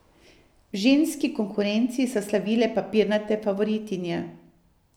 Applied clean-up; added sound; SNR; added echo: none; none; none; none.